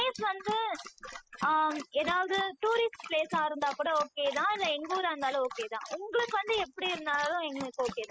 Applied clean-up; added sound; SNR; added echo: classical method spectral subtraction.